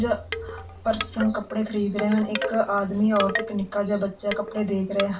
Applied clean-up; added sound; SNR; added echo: none; Wind chime / Wood; 10 dB; reverberation time 0.2 s.